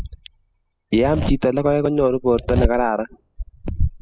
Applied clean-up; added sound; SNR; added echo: classical method spectral subtraction.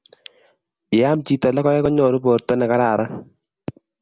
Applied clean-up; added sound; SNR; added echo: none; none; none; none.